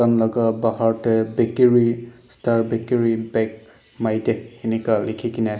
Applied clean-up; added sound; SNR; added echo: none; none; none; none.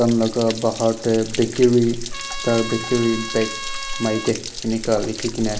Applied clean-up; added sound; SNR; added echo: none; Stream / Trickle, dribble / Splash, splatter + Trumpet; 9 dB; none.